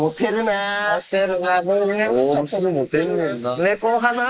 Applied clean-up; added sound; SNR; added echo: neural mask model Resemble Enhance denoiser.